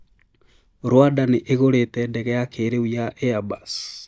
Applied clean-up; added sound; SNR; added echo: neural mask model DeepFilterNet 3.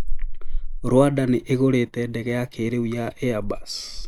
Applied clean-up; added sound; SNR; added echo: neural mask model Resemble Enhance denoiser.